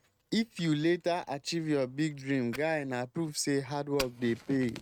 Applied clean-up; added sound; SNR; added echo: neural mask model RNNoise.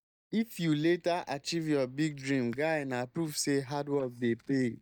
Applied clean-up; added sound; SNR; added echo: neural mask model DeepFilterNet 3.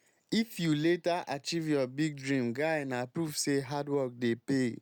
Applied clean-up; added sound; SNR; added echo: none; none; none; none.